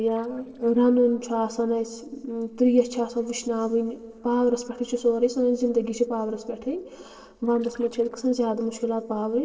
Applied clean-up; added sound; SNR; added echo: neural separator model SepFormer DNS4.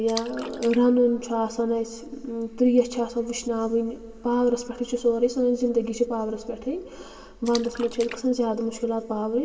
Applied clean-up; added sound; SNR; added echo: none; Splash, splatter; 18 dB; reverberation time 2.7 s.